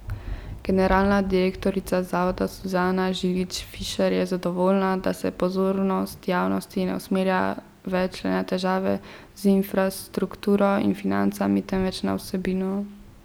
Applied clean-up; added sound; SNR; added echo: none; Thunder; 17 dB; none.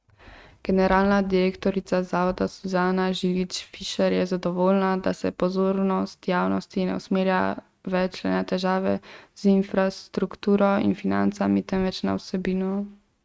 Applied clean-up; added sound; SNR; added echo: neural mask model RNNoise.